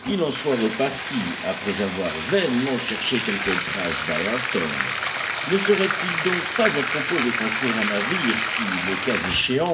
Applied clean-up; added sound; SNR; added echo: none; Bathtub (filling or washing); 0 dB; reverberation time 0.7 s.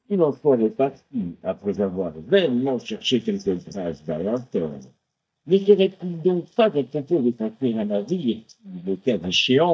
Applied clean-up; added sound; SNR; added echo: neural mask model DeepFilterNet 3.